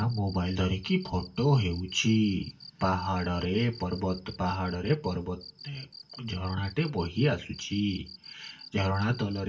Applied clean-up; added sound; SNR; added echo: none; Cricket; 20 dB; reverberation time 0.2 s.